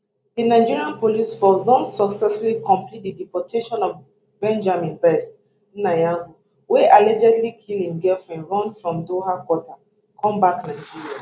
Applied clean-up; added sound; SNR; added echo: none; none; none; none.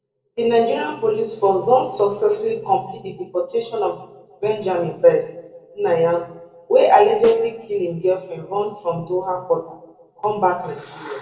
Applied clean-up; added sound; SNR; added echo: neural separator model SepFormer DNS4.